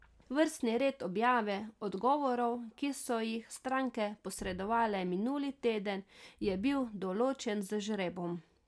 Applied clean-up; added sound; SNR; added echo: none; none; none; none.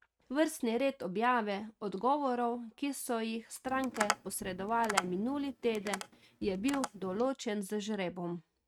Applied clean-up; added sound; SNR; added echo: neural mask model RNNoise.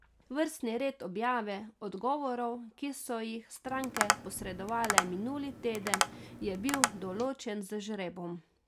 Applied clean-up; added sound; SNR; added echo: none; Tap; -2 dB; none.